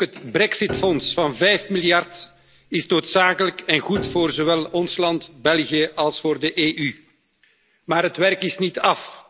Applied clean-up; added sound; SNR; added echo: none; Piano; 16 dB; none.